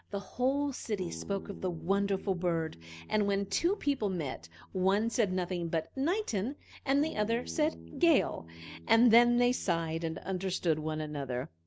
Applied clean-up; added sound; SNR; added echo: none; Bass guitar; 19 dB; none.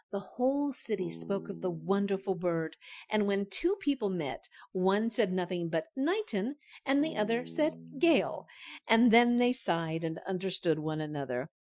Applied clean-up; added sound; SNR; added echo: classical method Wiener filter.